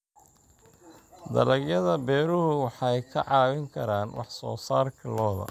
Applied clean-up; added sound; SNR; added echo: none; none; none; none.